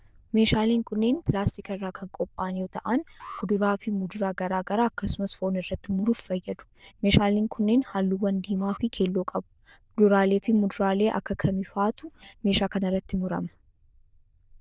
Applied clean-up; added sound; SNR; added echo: neural diffusion model UNIVERSE++.